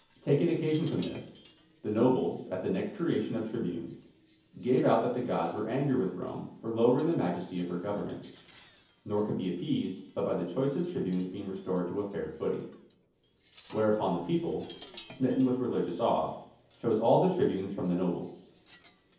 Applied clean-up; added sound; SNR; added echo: none; Chink, clink; 12 dB; reverberation time 0.7 s.